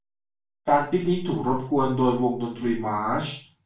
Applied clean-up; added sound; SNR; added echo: none; none; none; reverberation time 0.3 s.